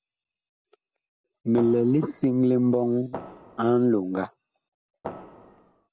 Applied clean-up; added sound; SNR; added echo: none; Fireworks; 15 dB; none.